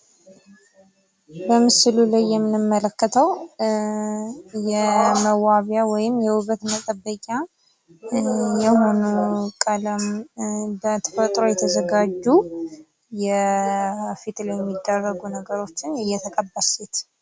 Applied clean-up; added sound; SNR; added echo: none; none; none; none.